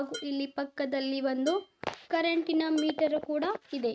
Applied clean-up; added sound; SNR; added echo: neural mask model RNNoise.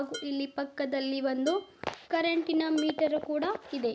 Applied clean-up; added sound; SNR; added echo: none; Dishes, pots, and pans; 18 dB; none.